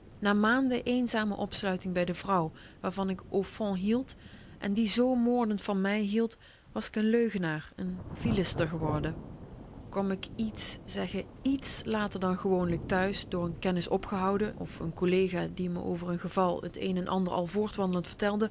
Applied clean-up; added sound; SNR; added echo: none; Thunder / Rain; 14 dB; none.